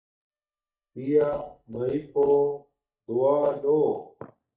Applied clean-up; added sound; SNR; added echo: neural mask model DeepFilterNet 3.